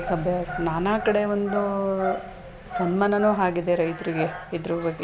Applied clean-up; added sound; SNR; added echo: none; none; none; none.